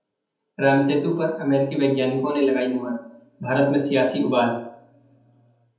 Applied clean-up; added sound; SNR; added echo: none; none; none; reverberation time 0.7 s.